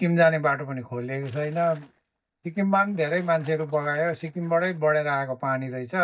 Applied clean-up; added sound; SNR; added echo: neural mask model DeepFilterNet 3.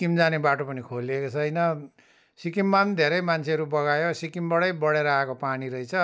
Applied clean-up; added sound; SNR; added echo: none; none; none; none.